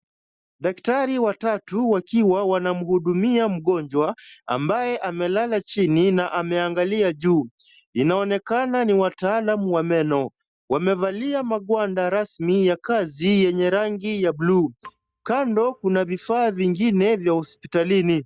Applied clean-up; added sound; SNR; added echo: neural mask model DeepFilterNet 3.